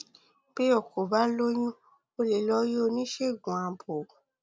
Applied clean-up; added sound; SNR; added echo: none; none; none; none.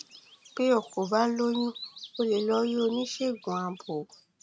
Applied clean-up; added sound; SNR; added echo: neural mask model RNNoise.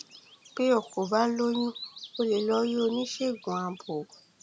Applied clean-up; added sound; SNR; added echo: none; Bird vocalization, bird call, bird song; 18 dB; none.